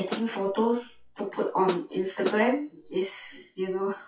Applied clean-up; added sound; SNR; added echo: classical method WPE with log-MMSE.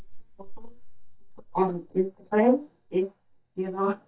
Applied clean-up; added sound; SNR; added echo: neural mask model DeepFilterNet 3.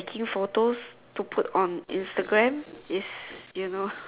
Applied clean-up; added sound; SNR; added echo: none; none; none; none.